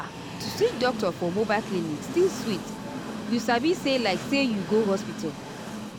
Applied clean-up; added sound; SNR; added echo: none; Train; 7 dB; none.